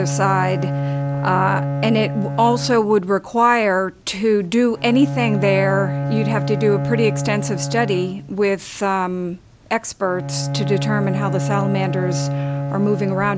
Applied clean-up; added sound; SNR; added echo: none; Bowed string instrument; 4 dB; none.